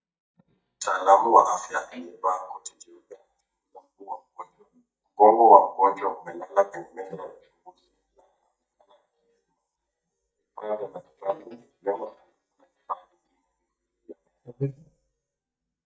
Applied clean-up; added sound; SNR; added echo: neural mask model DeepFilterNet 3.